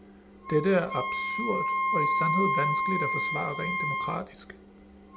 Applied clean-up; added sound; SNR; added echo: none; Wind instrument, woodwind instrument; -2 dB; none.